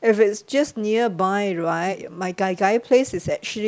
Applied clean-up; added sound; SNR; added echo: neural mask model Resemble Enhance denoiser.